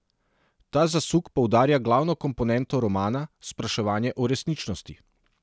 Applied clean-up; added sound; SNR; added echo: none; none; none; none.